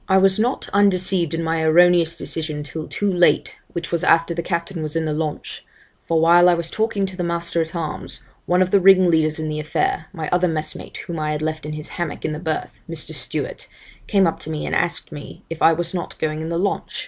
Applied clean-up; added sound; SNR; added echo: none; none; none; none.